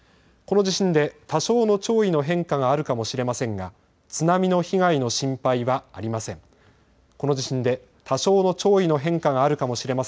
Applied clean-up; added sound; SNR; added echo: none; none; none; none.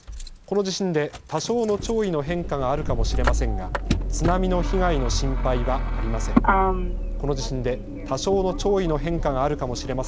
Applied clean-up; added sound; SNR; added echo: none; Motor vehicle (road); 0 dB; none.